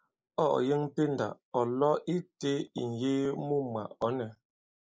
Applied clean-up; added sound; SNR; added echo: neural mask model Resemble Enhance denoiser.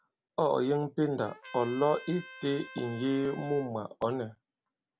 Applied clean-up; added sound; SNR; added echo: none; Trumpet; 17 dB; none.